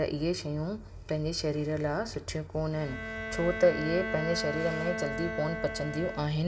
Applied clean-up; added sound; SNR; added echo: none; Bowed string instrument; 8 dB; reverberation time 0.9 s.